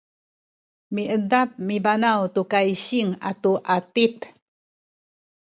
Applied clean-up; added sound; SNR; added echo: none; none; none; none.